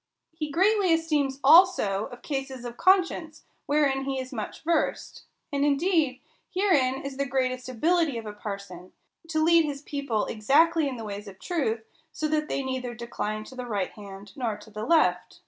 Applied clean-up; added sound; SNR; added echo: none; none; none; none.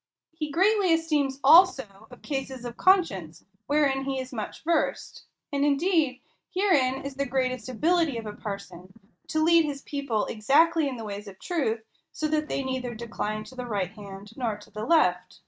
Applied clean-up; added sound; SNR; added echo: neural mask model RNNoise.